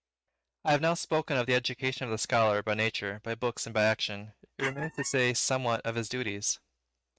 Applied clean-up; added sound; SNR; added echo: neural mask model RNNoise.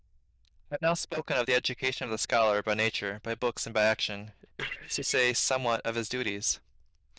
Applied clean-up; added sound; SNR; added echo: neural diffusion model UNIVERSE++.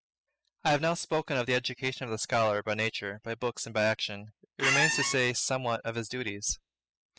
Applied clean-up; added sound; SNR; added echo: classical method spectral subtraction.